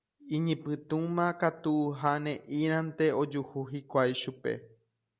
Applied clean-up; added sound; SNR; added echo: none; none; none; none.